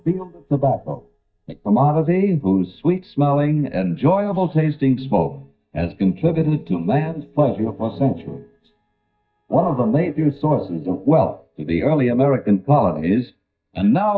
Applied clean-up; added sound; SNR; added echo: neural mask model DeepFilterNet 3.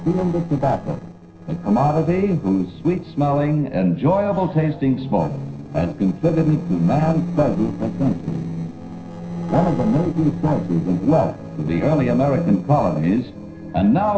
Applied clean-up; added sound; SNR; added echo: neural separator model SepFormer DNS4.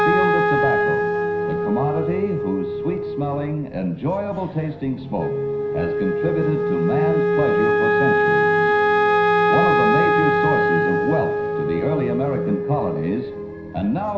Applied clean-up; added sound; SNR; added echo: none; Wind instrument, woodwind instrument; -4 dB; reverberation time 0.5 s.